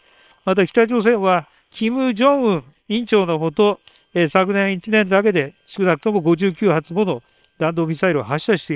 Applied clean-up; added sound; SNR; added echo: neural separator model SepFormer WHAM!.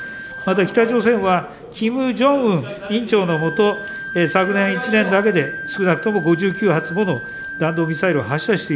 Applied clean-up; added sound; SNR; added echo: none; Wind instrument, woodwind instrument; 12 dB; none.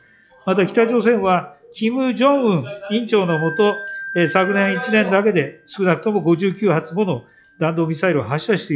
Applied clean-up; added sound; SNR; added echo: classical method log-MMSE.